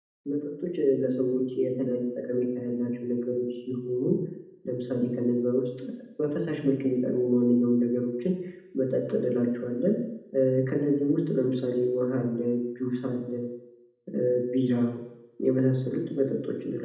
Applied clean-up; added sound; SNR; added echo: none; none; none; reverberation time 0.8 s.